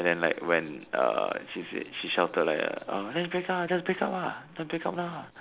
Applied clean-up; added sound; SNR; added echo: none; none; none; none.